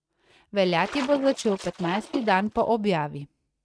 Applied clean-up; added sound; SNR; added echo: neural mask model RNNoise.